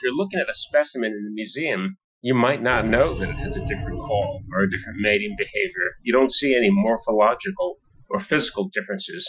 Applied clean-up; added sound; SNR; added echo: classical method Wiener filter.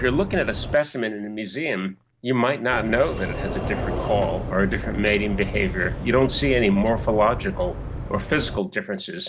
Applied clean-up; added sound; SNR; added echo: none; Sliding door; 7 dB; none.